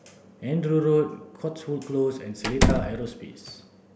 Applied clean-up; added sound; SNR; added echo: none; Slam; -4 dB; none.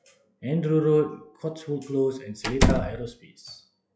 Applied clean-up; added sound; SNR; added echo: classical method log-MMSE.